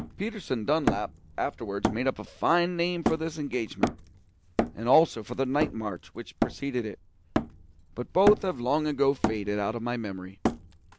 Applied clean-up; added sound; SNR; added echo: none; Hammer; 5 dB; none.